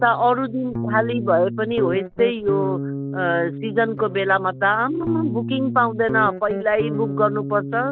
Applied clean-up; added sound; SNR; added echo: none; Guitar; 7 dB; none.